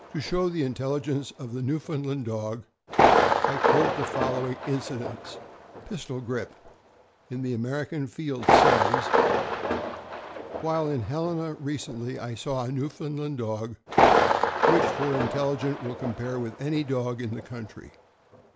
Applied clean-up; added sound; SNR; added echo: none; Thunder; -3 dB; none.